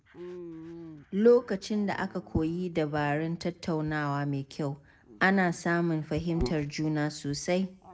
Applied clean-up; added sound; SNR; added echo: none; Dog; 15 dB; reverberation time 0.4 s.